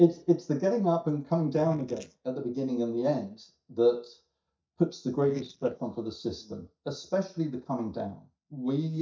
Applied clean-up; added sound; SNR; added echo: neural mask model DeepFilterNet 3.